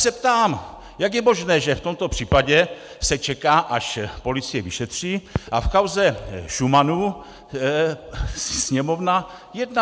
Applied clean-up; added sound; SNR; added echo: none; Crackle; 14 dB; none.